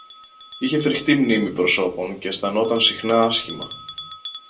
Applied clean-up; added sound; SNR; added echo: none; Bell; 16 dB; reverberation time 0.2 s.